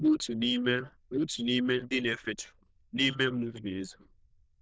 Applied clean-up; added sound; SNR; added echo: neural diffusion model UNIVERSE++.